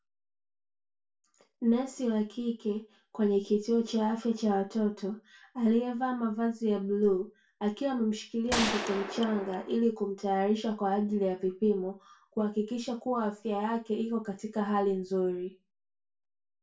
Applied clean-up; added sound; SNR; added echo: none; Gunshot, gunfire; 4 dB; reverberation time 0.2 s.